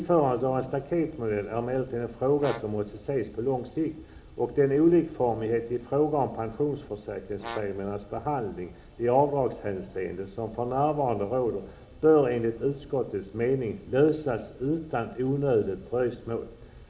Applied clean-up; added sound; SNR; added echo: none; Brass instrument; 17 dB; reverberation time 2.6 s.